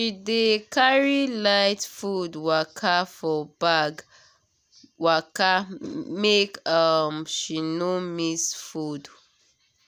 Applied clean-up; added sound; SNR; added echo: none; none; none; none.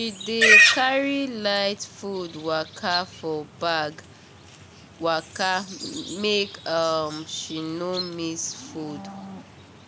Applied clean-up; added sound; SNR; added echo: none; Livestock, farm animals, working animals; 0 dB; none.